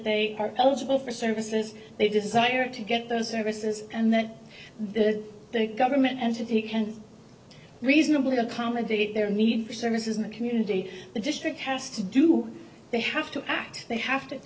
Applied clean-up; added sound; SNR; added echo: none; none; none; none.